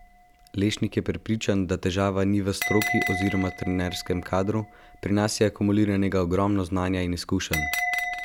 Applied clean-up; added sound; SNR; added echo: none; Bell; 9 dB; none.